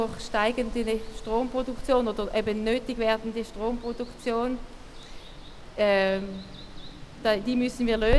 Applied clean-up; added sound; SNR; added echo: none; Water; 7 dB; none.